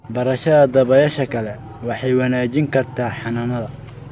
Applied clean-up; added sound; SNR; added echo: none; none; none; none.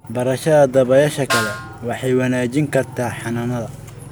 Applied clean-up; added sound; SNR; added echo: none; Snare drum; 9 dB; none.